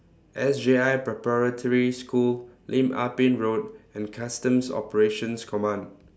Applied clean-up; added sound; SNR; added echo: none; none; none; none.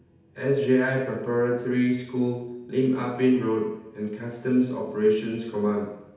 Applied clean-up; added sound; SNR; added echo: none; none; none; reverberation time 0.8 s.